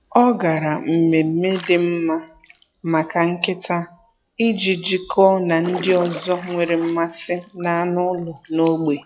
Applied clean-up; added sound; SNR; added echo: classical method log-MMSE.